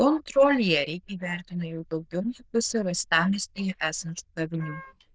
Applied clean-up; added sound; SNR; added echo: neural diffusion model UNIVERSE++.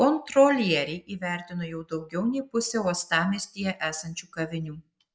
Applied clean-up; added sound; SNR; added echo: neural mask model Resemble Enhance denoiser.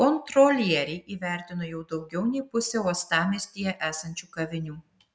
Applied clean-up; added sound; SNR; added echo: none; none; none; none.